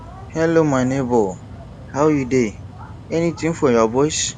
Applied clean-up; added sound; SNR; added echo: none; Mechanical fan; 17 dB; none.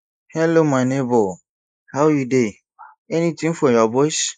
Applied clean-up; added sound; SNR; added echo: neural mask model Resemble Enhance denoiser.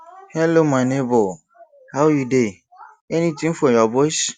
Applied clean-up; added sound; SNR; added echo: none; none; none; none.